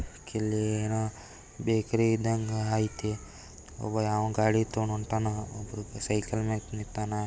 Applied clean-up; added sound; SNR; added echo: none; none; none; none.